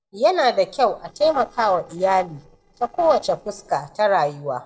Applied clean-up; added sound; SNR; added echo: neural separator model SepFormer DNS4.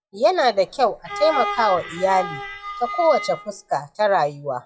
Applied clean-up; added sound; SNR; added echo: classical method WPE with log-MMSE.